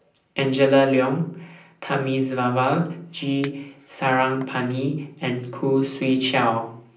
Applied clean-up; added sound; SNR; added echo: none; Chink, clink; 14 dB; reverberation time 0.6 s.